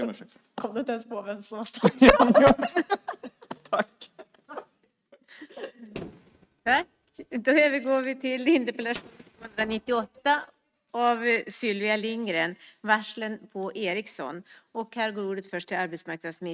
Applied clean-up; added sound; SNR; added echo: neural mask model RNNoise.